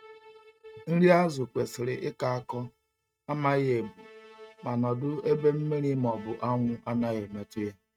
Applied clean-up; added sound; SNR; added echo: neural mask model RNNoise.